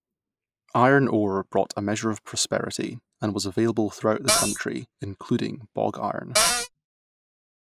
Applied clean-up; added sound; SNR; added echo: neural mask model Resemble Enhance denoiser.